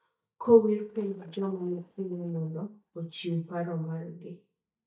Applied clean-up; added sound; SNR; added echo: neural mask model DeepFilterNet 3.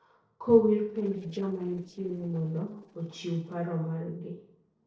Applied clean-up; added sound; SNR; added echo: neural separator model SepFormer DNS4.